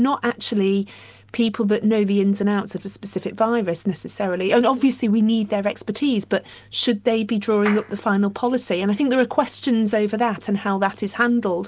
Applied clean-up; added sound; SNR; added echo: none; Clapping; 15 dB; none.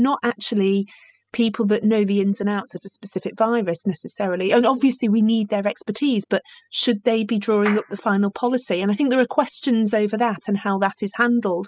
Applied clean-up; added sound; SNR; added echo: classical method spectral subtraction.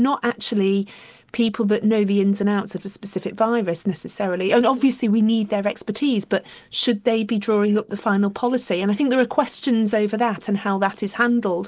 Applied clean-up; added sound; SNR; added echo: neural mask model Resemble Enhance denoiser.